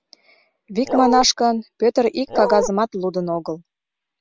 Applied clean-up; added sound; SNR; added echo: none; Bark; 1 dB; none.